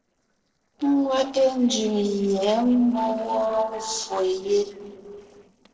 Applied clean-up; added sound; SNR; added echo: neural separator model SepFormer DNS4.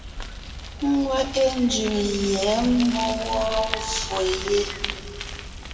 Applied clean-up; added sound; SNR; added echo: none; Bicycle; 8 dB; reverberation time 1.9 s.